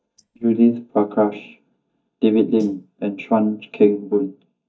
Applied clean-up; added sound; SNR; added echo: neural mask model DeepFilterNet 3.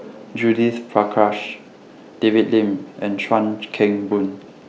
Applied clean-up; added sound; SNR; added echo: none; none; none; none.